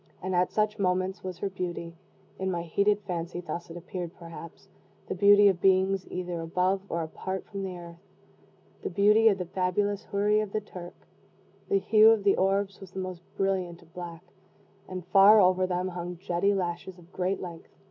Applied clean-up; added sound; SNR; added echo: none; none; none; none.